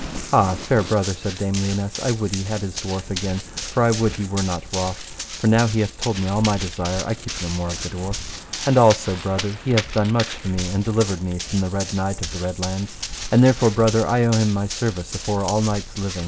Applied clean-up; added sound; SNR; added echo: none; Run; 10 dB; none.